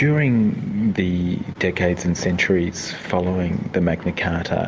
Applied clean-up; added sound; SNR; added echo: none; none; none; none.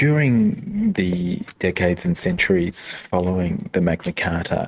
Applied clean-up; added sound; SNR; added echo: neural mask model RNNoise.